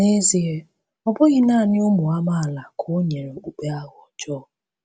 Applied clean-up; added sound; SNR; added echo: none; none; none; none.